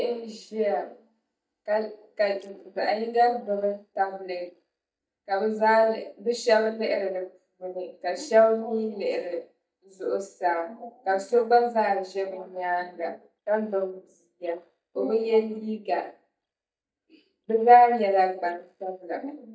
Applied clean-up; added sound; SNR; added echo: neural mask model DeepFilterNet 3.